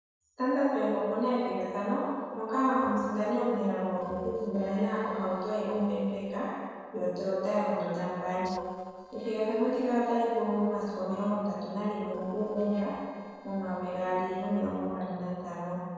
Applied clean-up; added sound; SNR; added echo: neural separator model SepFormer DNS4.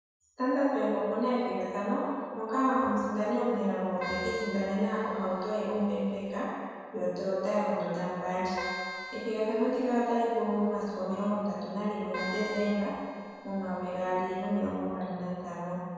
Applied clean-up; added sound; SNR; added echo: none; Keyboard (musical); 12 dB; reverberation time 1.9 s.